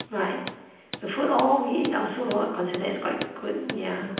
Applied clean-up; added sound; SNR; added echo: none; Hammer; 13 dB; reverberation time 0.9 s.